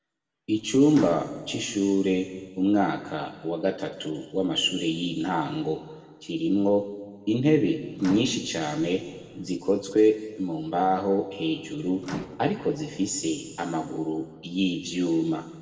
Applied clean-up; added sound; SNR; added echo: none; Microwave oven; 18 dB; reverberation time 1.6 s.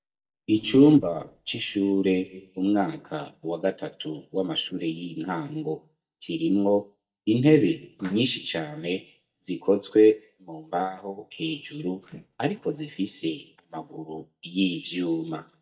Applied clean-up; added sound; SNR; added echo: neural mask model DeepFilterNet 3.